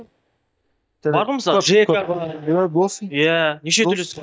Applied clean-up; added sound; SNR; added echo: neural mask model DeepFilterNet 3.